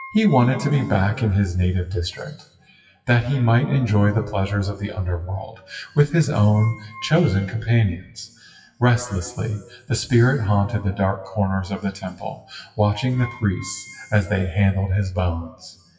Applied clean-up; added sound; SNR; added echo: classical method WPE with log-MMSE.